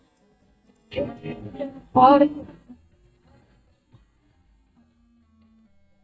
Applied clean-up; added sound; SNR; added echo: neural mask model DeepFilterNet 3.